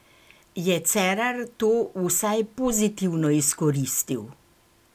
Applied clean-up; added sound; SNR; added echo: none; none; none; none.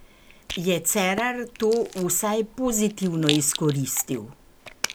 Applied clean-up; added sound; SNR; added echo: none; Rattle; 12 dB; none.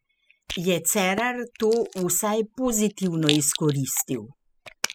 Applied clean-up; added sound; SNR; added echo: classical method spectral subtraction.